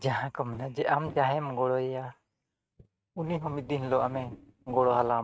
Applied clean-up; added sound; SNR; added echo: neural mask model RNNoise.